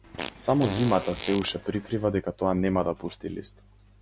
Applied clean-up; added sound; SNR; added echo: none; Fart; 9 dB; none.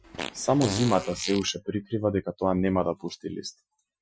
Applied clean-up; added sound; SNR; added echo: classical method Wiener filter.